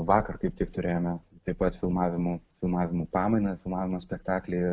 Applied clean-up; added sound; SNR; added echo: none; none; none; none.